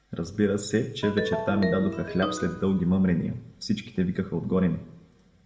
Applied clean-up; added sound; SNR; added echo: none; Ringtone; 7 dB; reverberation time 0.7 s.